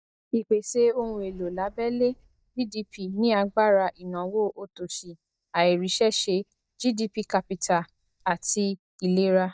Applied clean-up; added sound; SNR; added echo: neural mask model DeepFilterNet 3.